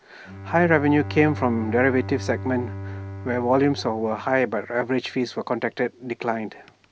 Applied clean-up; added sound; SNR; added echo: none; Bowed string instrument; 12 dB; none.